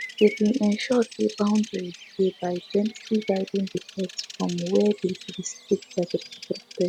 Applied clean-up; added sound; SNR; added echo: none; Bird vocalization, bird call, bird song; 16 dB; none.